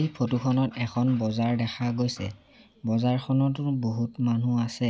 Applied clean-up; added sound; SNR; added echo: none; none; none; none.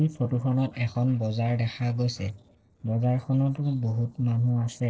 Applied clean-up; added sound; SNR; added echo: neural separator model SepFormer DNS4.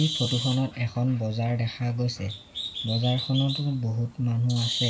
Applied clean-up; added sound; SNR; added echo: none; Bird; 9 dB; reverberation time 0.2 s.